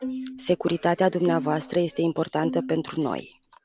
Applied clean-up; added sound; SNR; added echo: none; Bowed string instrument; 11 dB; none.